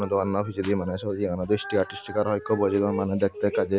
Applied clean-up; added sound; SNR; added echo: none; none; none; none.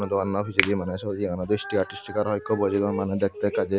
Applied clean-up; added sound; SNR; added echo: none; Finger snapping; 8 dB; none.